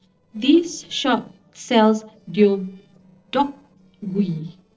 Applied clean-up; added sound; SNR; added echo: neural separator model SepFormer DNS4.